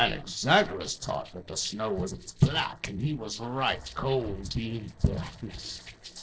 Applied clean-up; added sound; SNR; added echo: neural separator model SepFormer DNS4.